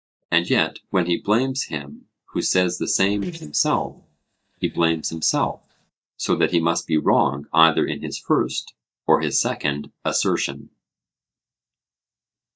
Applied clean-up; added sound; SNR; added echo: neural mask model DeepFilterNet 3.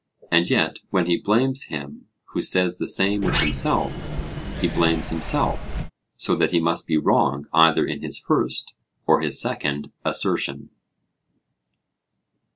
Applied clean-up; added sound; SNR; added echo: none; Sliding door; 4 dB; none.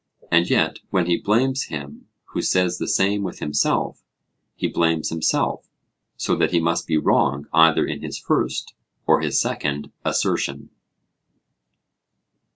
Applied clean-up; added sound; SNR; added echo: none; none; none; none.